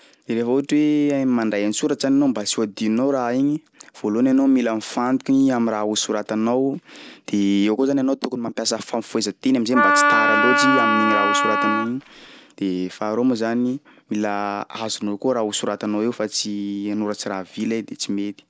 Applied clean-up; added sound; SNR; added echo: none; Wind instrument, woodwind instrument; -3 dB; none.